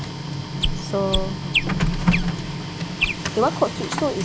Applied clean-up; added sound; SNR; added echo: none; Printer + Chirp, tweet; -3 dB; none.